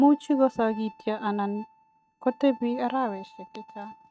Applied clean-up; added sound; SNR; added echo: neural mask model RNNoise.